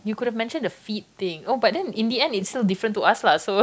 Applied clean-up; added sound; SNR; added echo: none; none; none; none.